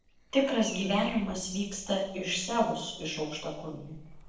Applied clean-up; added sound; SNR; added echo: neural separator model SepFormer DNS4.